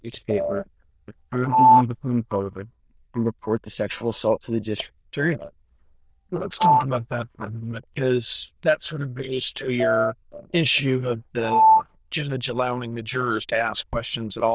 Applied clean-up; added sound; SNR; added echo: neural diffusion model UNIVERSE++.